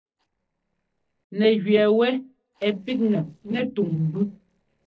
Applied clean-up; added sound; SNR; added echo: neural separator model SepFormer DNS4.